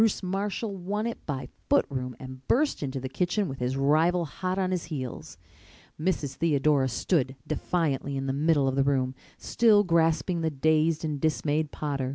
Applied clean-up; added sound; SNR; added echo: none; none; none; none.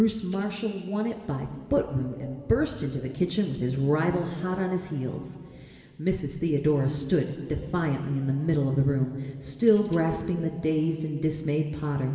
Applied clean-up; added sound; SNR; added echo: none; Tambourine; 10 dB; reverberation time 2.5 s.